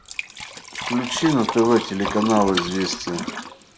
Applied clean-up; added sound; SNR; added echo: none; Liquid; 8 dB; none.